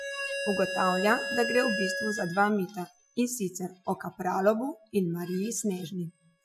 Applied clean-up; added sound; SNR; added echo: classical method Wiener filter.